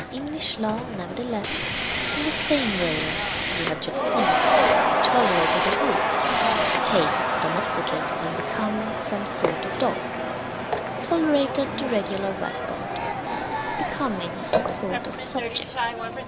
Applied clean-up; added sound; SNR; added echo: none; Crowd / Cheering + Hiss; -4 dB; none.